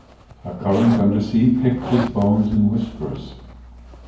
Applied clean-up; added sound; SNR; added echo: none; Zipper (clothing); 15 dB; reverberation time 0.9 s.